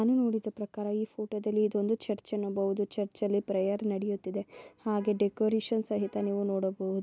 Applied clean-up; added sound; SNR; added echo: none; none; none; none.